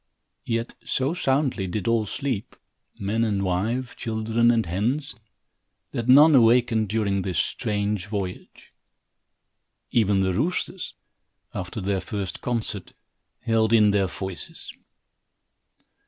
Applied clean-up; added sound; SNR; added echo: none; none; none; none.